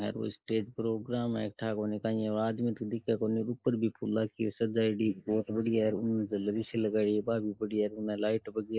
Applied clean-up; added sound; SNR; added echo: neural mask model Resemble Enhance denoiser.